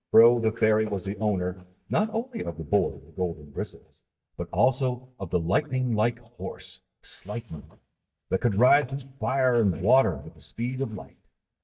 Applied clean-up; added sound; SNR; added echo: neural mask model DeepFilterNet 3.